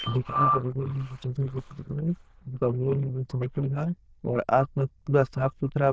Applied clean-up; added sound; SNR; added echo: neural diffusion model UNIVERSE++.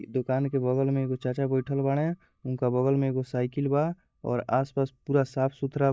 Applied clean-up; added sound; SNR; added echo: neural mask model DeepFilterNet 3.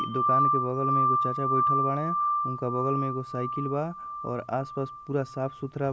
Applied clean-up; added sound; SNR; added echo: none; Wind chime; -2 dB; none.